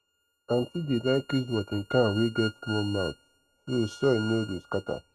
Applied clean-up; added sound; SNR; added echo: neural mask model RNNoise.